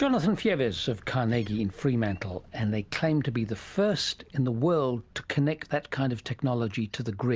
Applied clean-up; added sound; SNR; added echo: none; none; none; none.